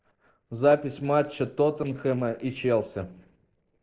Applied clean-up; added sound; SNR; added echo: neural separator model SepFormer DNS4.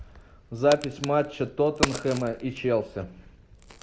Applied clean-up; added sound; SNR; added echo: none; Crack; 8 dB; none.